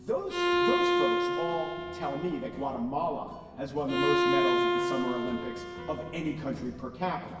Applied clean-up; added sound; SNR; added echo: none; Bowed string instrument; -3 dB; reverberation time 1.2 s.